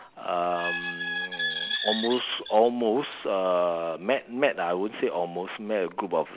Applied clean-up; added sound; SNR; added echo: none; Squeak; 5 dB; none.